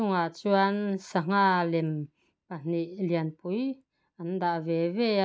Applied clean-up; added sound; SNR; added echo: none; none; none; none.